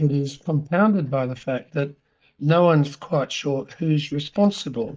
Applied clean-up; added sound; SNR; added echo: neural mask model DeepFilterNet 3.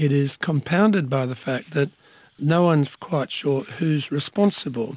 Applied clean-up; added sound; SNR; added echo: none; none; none; none.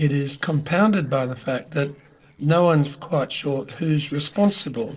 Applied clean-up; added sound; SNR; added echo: neural separator model SepFormer DNS4.